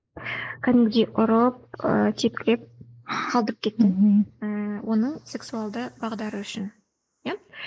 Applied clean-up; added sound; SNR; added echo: neural mask model Resemble Enhance denoiser.